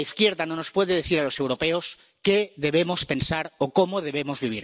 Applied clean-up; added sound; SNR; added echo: none; none; none; none.